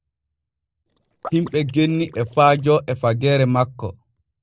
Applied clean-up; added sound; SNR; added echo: neural separator model SepFormer DNS4.